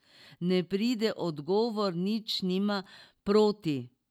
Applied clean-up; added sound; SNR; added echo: none; none; none; none.